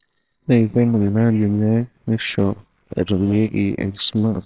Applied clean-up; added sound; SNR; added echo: neural separator model SepFormer WHAMR!.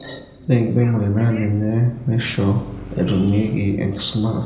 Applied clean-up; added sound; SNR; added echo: none; Car passing by; 16 dB; reverberation time 0.7 s.